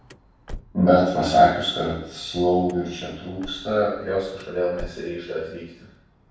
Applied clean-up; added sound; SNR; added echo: none; Car; 20 dB; reverberation time 0.7 s.